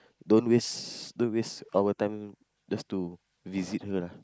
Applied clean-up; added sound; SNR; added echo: neural mask model Resemble Enhance denoiser.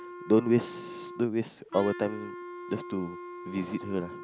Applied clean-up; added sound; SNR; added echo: none; Wind instrument, woodwind instrument; 12 dB; none.